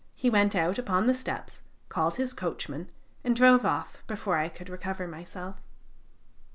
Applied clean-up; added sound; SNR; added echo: none; none; none; none.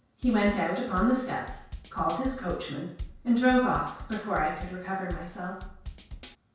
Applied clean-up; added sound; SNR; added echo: none; Drum kit; 13 dB; reverberation time 0.5 s.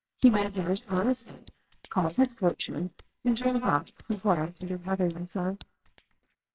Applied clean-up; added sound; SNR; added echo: neural separator model SepFormer WHAMR!.